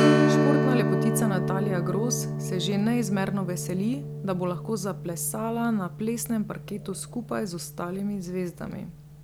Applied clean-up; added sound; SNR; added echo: none; Strum; -1 dB; none.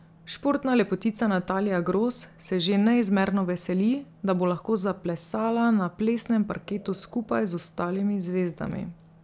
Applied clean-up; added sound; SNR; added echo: none; none; none; none.